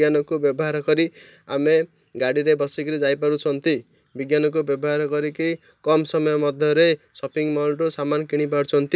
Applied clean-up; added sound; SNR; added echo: none; none; none; none.